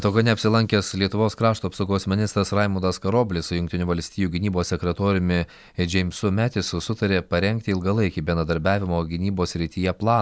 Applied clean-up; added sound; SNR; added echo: none; none; none; none.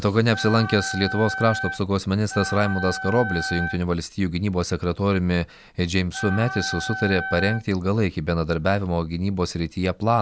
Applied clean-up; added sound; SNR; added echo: none; Wind instrument, woodwind instrument; 8 dB; none.